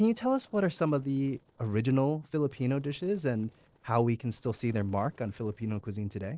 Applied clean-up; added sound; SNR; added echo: neural separator model SepFormer DNS4.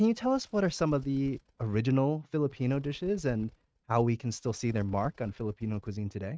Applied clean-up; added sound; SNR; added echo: neural mask model RNNoise.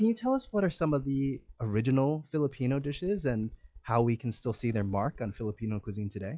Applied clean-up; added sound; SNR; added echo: classical method log-MMSE.